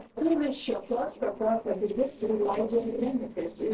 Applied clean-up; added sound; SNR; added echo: neural separator model SepFormer DNS4.